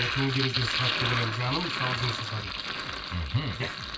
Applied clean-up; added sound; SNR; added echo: none; Sink (filling or washing); 0 dB; reverberation time 0.2 s.